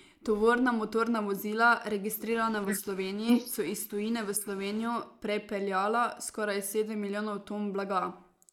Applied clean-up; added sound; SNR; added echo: neural mask model Resemble Enhance denoiser.